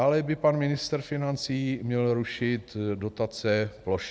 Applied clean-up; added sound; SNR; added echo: none; none; none; none.